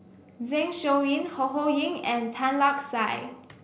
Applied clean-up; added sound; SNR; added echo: none; none; none; none.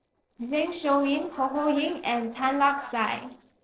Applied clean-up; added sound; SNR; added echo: neural separator model SepFormer DNS4.